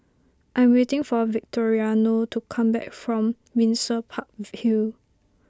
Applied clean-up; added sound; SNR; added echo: none; none; none; none.